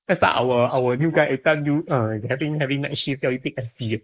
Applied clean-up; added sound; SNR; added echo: neural mask model Resemble Enhance denoiser.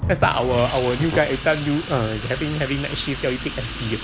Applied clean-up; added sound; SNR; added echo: none; Sink (filling or washing) / Water tap, faucet; 8 dB; none.